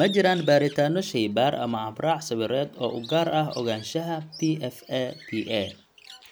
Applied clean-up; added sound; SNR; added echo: none; Bird; 19 dB; none.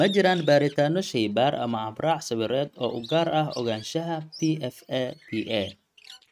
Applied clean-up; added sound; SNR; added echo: neural mask model RNNoise.